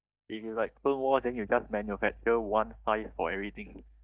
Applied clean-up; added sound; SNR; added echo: neural mask model DeepFilterNet 3.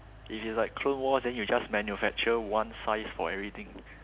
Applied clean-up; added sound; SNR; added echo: none; Mechanical fan; 18 dB; none.